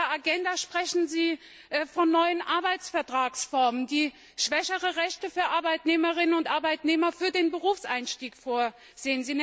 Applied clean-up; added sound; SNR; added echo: none; none; none; none.